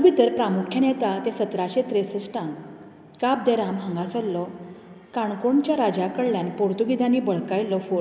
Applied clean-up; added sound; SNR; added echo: none; none; none; none.